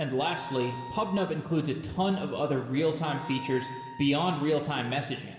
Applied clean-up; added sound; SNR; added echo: none; Wind instrument, woodwind instrument; 13 dB; reverberation time 1.9 s.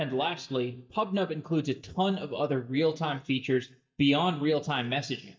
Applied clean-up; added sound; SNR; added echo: neural mask model DeepFilterNet 3.